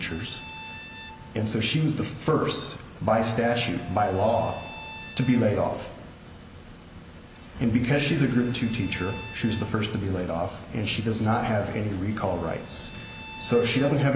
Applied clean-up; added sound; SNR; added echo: none; Bowed string instrument; 20 dB; none.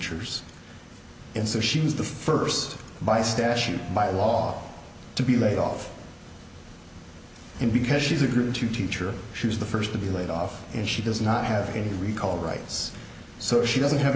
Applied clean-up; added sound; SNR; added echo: none; none; none; none.